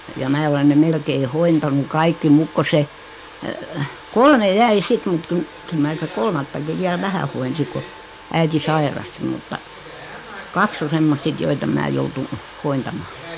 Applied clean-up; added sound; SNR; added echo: none; Domestic sounds, home sounds; 17 dB; none.